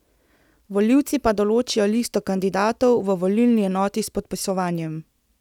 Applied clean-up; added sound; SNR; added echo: none; none; none; none.